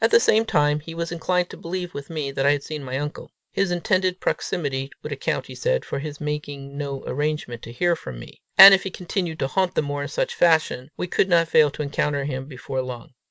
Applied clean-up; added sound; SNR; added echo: none; none; none; none.